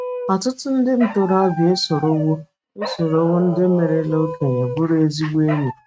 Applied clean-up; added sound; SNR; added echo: neural mask model RNNoise.